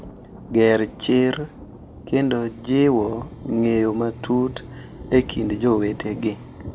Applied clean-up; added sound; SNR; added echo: none; Thunder; 17 dB; none.